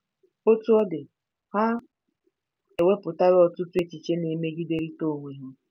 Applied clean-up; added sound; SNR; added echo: none; none; none; none.